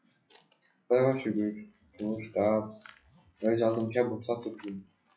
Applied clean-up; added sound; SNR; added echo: classical method log-MMSE.